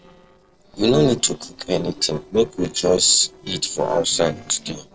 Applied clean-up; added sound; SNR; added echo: neural separator model SepFormer DNS4.